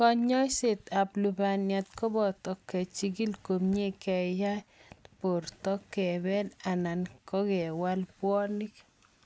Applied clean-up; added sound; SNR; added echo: none; none; none; none.